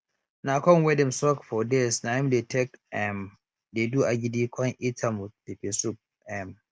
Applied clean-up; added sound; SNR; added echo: none; none; none; none.